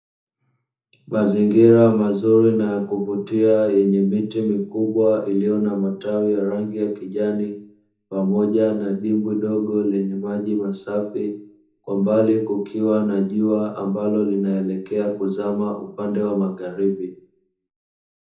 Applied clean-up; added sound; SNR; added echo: none; none; none; reverberation time 0.6 s.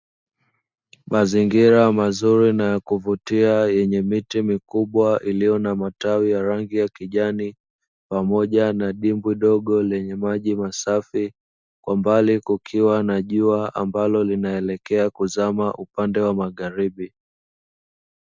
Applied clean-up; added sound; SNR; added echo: none; none; none; none.